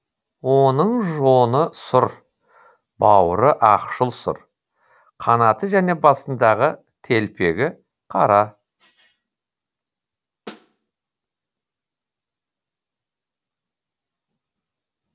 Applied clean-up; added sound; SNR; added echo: none; Snare drum; 20 dB; none.